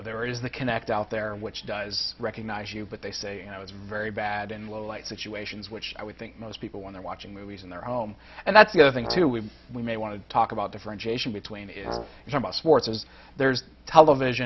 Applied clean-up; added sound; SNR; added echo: none; Brass instrument; 14 dB; none.